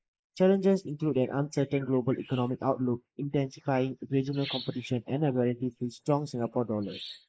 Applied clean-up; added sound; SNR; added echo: neural mask model Resemble Enhance denoiser.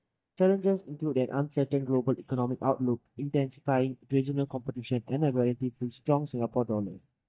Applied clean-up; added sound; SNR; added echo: neural mask model DeepFilterNet 3.